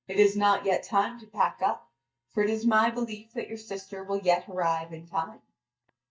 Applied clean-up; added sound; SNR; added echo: neural mask model DeepFilterNet 3.